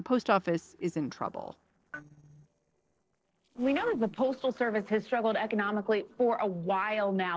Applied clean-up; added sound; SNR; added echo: neural separator model SepFormer DNS4.